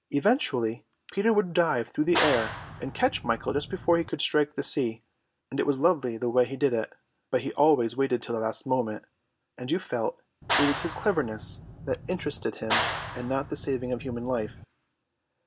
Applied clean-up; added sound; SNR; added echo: none; Clapping; 5 dB; none.